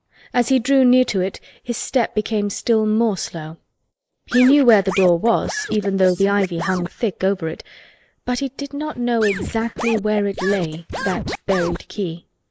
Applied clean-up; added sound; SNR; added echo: neural mask model Resemble Enhance denoiser.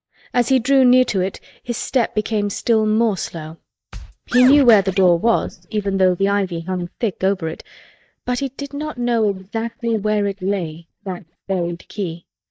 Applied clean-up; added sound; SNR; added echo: neural mask model DeepFilterNet 3.